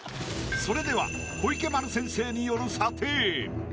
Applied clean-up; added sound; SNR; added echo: none; none; none; none.